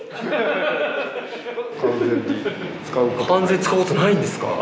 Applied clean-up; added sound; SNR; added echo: none; none; none; none.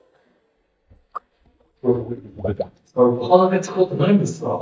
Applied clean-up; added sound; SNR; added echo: neural mask model DeepFilterNet 3.